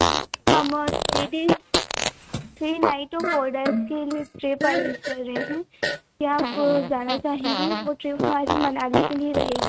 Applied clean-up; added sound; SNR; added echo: neural mask model RNNoise.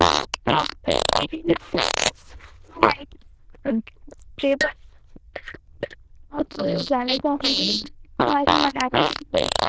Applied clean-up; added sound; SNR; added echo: neural diffusion model UNIVERSE++.